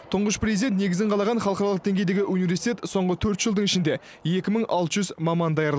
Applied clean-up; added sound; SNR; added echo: none; none; none; none.